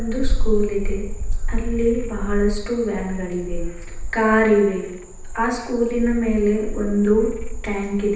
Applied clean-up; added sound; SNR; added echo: none; Frog; 2 dB; reverberation time 0.9 s.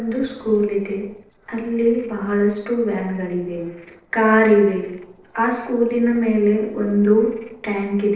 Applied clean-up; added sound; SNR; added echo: neural separator model SepFormer DNS4.